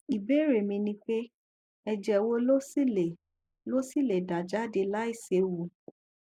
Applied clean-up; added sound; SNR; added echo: neural mask model Resemble Enhance denoiser.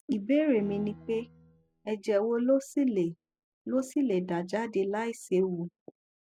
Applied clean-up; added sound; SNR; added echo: classical method spectral subtraction.